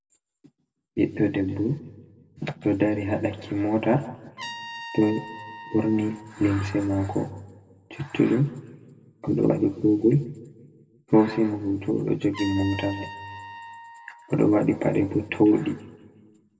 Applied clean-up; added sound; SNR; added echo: none; Trumpet; 20 dB; reverberation time 0.9 s.